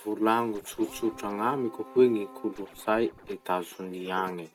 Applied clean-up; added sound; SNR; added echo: none; Scratching (performance technique) + Keyboard (musical); 19 dB; none.